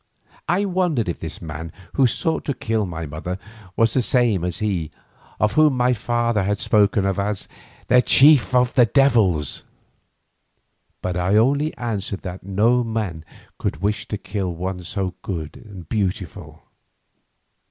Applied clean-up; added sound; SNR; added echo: none; none; none; none.